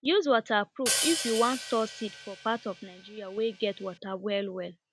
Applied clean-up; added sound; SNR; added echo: none; Hi-hat; 4 dB; none.